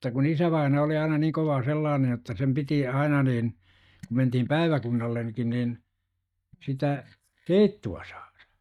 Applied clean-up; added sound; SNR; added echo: neural mask model DeepFilterNet 3.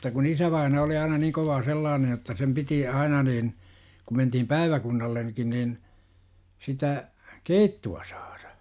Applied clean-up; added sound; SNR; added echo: none; none; none; none.